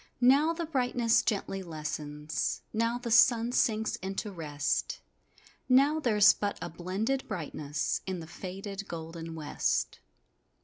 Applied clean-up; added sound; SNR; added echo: none; none; none; none.